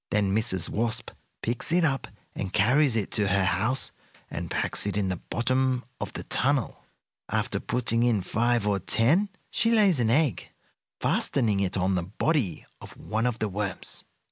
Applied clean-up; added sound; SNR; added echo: none; none; none; none.